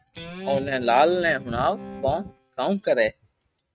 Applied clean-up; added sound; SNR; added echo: neural mask model RNNoise.